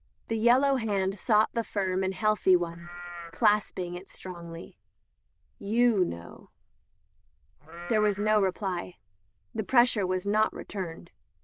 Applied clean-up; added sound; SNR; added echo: neural diffusion model UNIVERSE++.